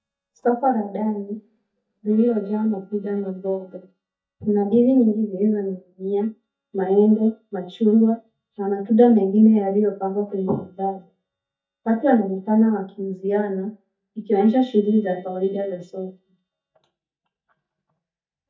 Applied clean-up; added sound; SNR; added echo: neural mask model DeepFilterNet 3.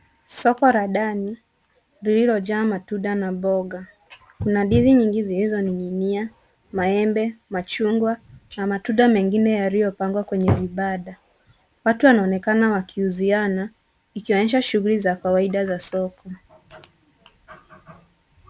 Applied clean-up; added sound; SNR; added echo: none; none; none; none.